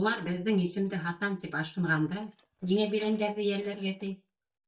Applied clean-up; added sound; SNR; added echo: neural mask model DeepFilterNet 3.